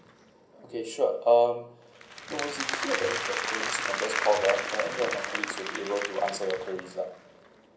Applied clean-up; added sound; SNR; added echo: none; Applause; 5 dB; reverberation time 0.6 s.